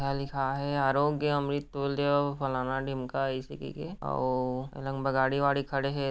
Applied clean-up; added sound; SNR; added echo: none; Engine starting / Car; 18 dB; none.